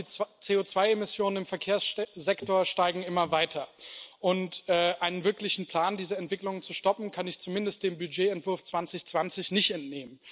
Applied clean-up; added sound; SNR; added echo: none; none; none; none.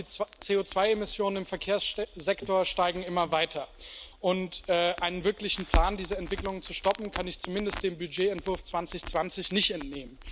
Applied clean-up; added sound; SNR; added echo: none; Crackle; 8 dB; none.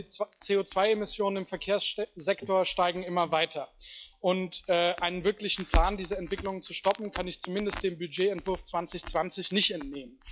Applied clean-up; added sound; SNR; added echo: classical method log-MMSE.